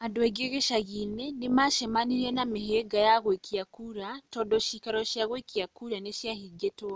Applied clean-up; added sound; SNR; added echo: none; none; none; none.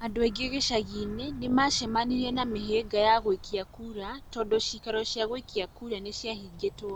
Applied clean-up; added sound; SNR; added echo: none; Bird vocalization, bird call, bird song; 16 dB; none.